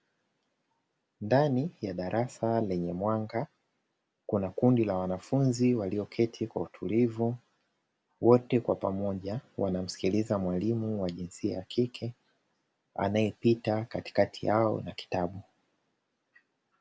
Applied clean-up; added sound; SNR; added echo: none; none; none; none.